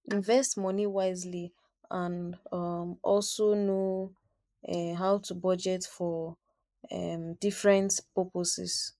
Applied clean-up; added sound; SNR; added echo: neural mask model Resemble Enhance denoiser.